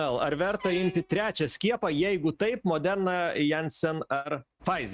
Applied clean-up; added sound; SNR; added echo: neural mask model RNNoise.